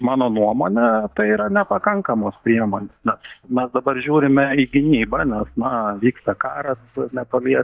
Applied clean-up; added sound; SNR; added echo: neural mask model DeepFilterNet 3.